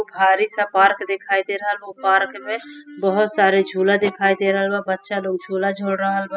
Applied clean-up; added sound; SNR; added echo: classical method spectral subtraction.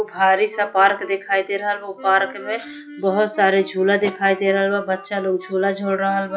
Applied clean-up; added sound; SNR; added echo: classical method log-MMSE.